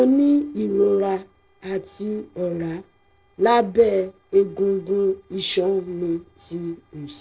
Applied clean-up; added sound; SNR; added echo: neural separator model SepFormer DNS4.